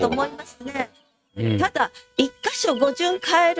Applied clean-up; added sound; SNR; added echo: neural mask model RNNoise.